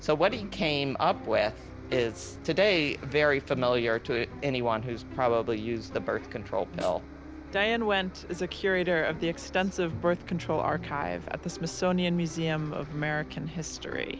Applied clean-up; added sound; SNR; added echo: none; Bus + Snare drum; 15 dB; none.